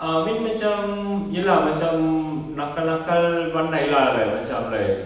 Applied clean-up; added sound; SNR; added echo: none; none; none; none.